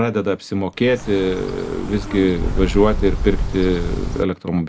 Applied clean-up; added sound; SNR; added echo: none; Bird; 3 dB; none.